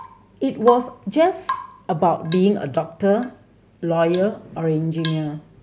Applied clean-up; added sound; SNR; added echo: none; Drip / Water tap, faucet / Rain; 13 dB; none.